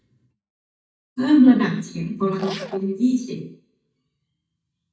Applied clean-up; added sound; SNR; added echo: neural mask model DeepFilterNet 3.